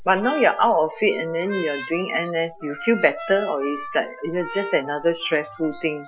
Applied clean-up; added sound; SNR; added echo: classical method Wiener filter.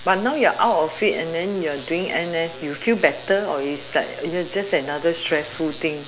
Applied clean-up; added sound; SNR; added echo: none; none; none; none.